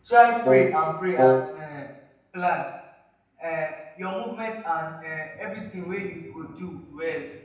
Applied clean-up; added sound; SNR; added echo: none; Wind instrument, woodwind instrument; -5 dB; reverberation time 0.9 s.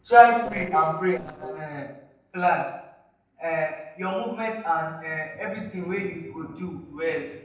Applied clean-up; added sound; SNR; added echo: neural separator model SepFormer DNS4.